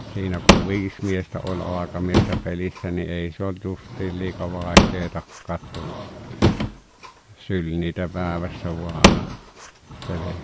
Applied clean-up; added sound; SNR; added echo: none; Drawer open or close / Wood; -4 dB; none.